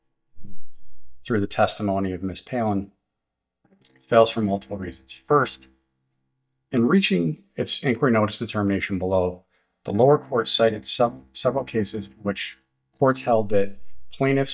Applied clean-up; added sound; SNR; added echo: neural mask model DeepFilterNet 3.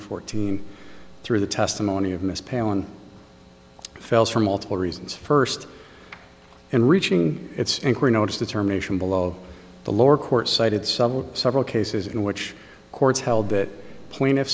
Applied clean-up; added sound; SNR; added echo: none; none; none; none.